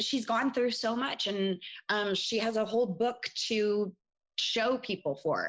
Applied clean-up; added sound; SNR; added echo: neural mask model Resemble Enhance denoiser.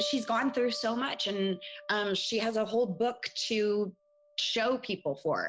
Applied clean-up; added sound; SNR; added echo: none; Piano; 17 dB; none.